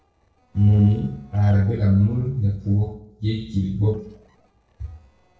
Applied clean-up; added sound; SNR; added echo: neural separator model SepFormer DNS4.